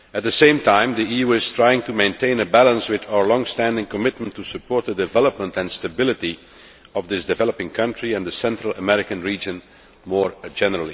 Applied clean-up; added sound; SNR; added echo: none; none; none; none.